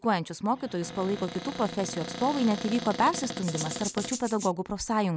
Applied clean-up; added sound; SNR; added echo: none; Cupboard open or close + Rattle (instrument); 9 dB; none.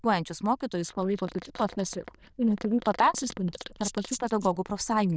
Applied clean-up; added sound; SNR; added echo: neural diffusion model UNIVERSE++.